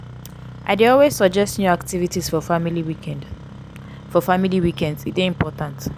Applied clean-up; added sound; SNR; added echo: none; Engine starting; 16 dB; none.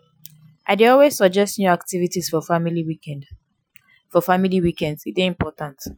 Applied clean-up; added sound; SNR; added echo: classical method Wiener filter.